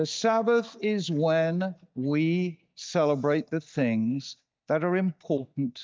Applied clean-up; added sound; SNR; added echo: neural mask model DeepFilterNet 3.